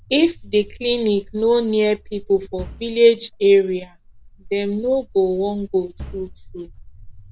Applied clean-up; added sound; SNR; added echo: none; Bass drum + Walk, footsteps; 19 dB; none.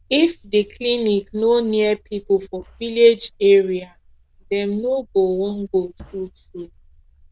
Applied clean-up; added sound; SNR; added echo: neural diffusion model UNIVERSE++.